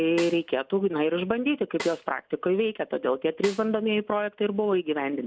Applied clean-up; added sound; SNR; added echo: none; Snare drum; 17 dB; none.